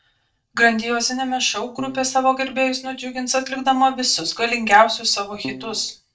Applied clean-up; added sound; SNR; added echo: neural separator model SepFormer DNS4.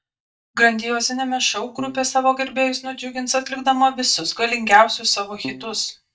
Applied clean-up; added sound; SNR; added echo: neural mask model DeepFilterNet 3.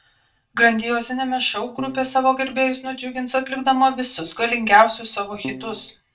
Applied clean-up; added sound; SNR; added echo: none; Keyboard (musical); 13 dB; reverberation time 0.2 s.